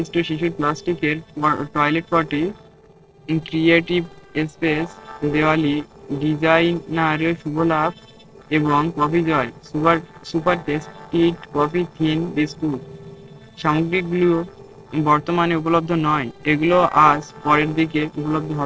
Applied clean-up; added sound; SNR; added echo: neural separator model SepFormer DNS4.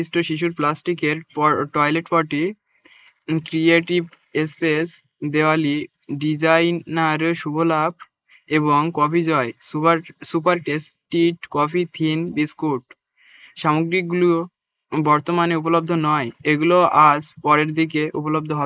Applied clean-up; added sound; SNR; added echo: neural mask model Resemble Enhance denoiser.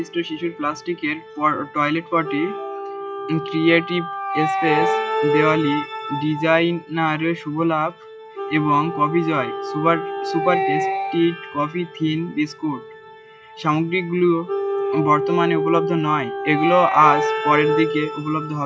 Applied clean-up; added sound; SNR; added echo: classical method log-MMSE.